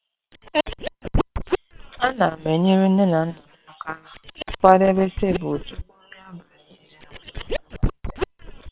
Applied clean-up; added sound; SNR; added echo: neural separator model SepFormer WHAM!.